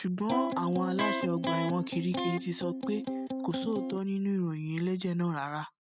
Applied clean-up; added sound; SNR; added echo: neural mask model RNNoise.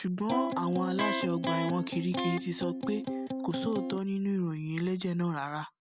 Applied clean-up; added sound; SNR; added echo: none; Electric guitar; 1 dB; none.